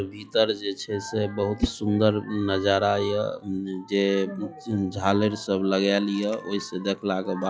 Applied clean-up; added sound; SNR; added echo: classical method log-MMSE.